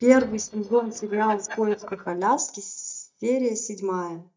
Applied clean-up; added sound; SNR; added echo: neural mask model DeepFilterNet 3.